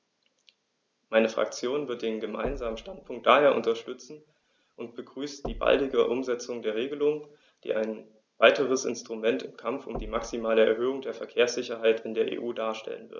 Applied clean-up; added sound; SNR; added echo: none; Knock; 17 dB; none.